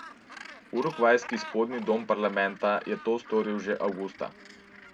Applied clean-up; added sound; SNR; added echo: none; Gull, seagull; 17 dB; none.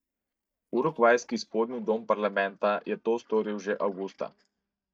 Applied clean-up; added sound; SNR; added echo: neural mask model DeepFilterNet 3.